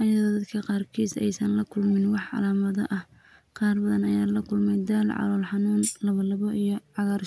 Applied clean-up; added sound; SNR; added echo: none; Tambourine; 9 dB; none.